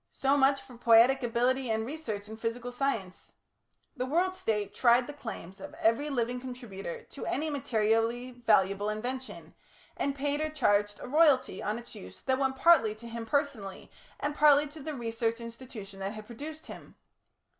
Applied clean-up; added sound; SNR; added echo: none; none; none; none.